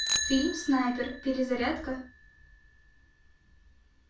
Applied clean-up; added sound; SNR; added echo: none; Bicycle bell; 6 dB; reverberation time 0.3 s.